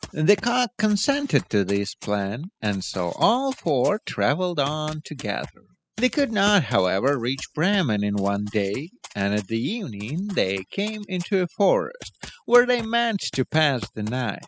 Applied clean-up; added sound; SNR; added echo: classical method spectral subtraction.